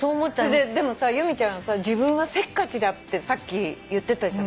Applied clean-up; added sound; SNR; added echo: none; none; none; none.